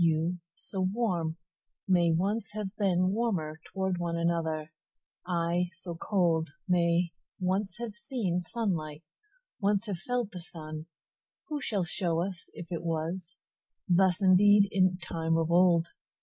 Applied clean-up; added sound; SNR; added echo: none; none; none; none.